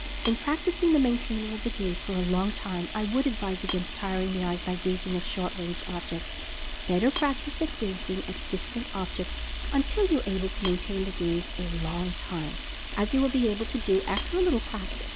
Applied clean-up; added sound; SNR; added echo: none; Camera; 4 dB; none.